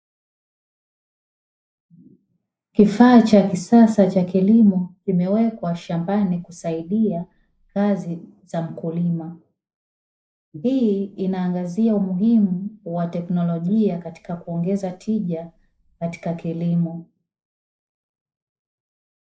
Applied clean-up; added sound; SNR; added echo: neural mask model Resemble Enhance denoiser.